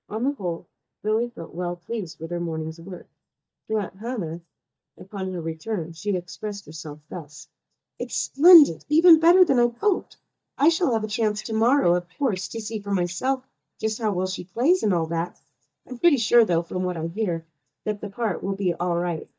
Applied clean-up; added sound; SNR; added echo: neural mask model DeepFilterNet 3.